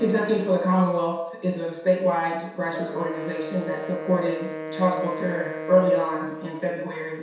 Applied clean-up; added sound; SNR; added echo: none; Wind instrument, woodwind instrument; 12 dB; reverberation time 0.7 s.